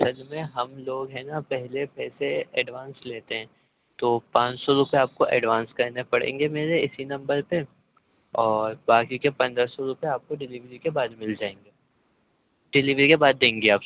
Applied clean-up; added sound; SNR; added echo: none; none; none; none.